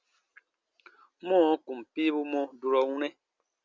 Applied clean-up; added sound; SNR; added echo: none; none; none; none.